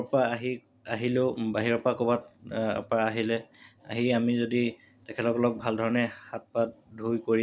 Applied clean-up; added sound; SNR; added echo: none; none; none; none.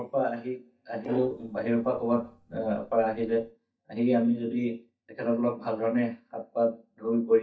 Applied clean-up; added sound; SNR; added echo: neural mask model DeepFilterNet 3.